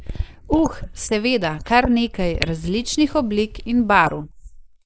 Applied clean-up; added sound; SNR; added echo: neural mask model Resemble Enhance denoiser.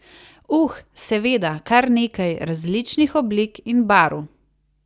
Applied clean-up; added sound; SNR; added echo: none; none; none; none.